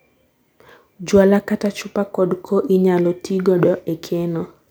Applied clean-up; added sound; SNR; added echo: none; none; none; none.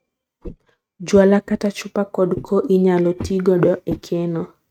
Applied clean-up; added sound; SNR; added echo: neural mask model RNNoise.